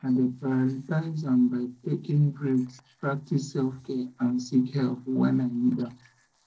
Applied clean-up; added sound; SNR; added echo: neural separator model SepFormer DNS4.